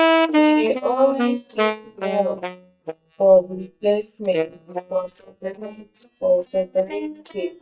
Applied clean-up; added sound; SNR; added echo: neural mask model DeepFilterNet 3.